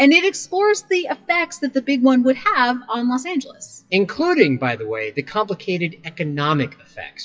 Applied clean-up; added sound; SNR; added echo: classical method WPE with log-MMSE.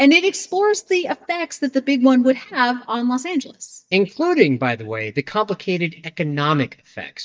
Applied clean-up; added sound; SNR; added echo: neural mask model DeepFilterNet 3.